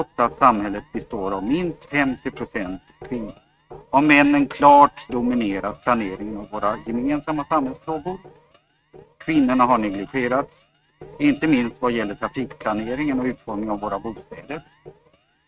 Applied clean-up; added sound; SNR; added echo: neural mask model RNNoise.